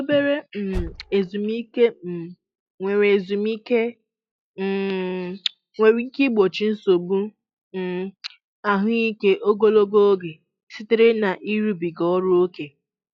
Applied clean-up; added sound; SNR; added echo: classical method log-MMSE.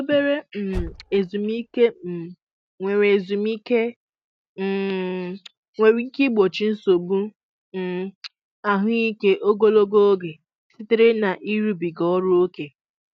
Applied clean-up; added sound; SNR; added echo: neural mask model RNNoise.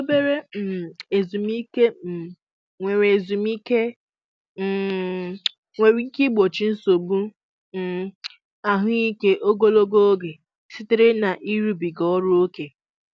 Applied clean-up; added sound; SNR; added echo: none; none; none; none.